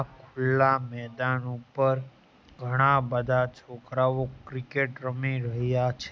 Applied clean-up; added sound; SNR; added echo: none; none; none; none.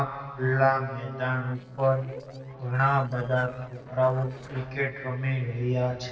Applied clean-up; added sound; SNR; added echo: neural separator model SepFormer DNS4.